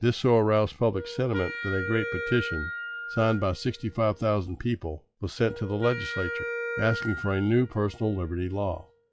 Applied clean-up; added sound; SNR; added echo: classical method log-MMSE.